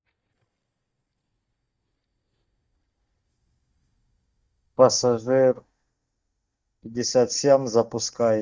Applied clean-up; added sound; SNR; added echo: neural mask model DeepFilterNet 3.